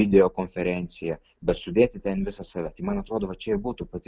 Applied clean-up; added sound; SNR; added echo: none; none; none; none.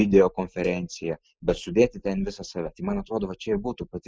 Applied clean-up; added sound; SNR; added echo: classical method spectral subtraction.